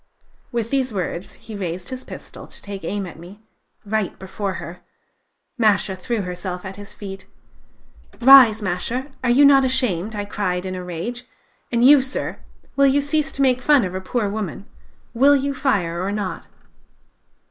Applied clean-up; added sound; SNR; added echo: neural mask model Resemble Enhance denoiser.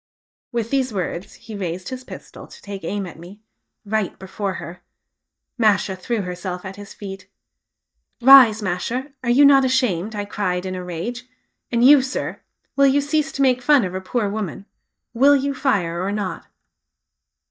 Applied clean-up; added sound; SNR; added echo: neural mask model DeepFilterNet 3.